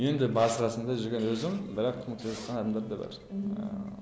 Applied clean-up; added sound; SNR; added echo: none; Zipper (clothing); 20 dB; none.